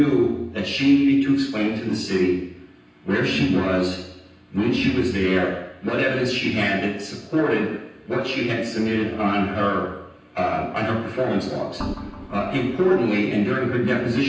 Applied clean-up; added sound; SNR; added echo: none; Organ; 11 dB; reverberation time 0.9 s.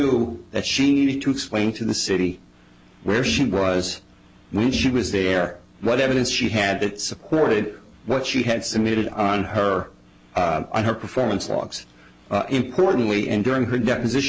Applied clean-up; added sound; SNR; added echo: none; none; none; none.